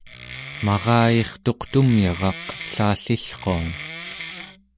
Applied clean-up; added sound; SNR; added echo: none; Wood; 14 dB; none.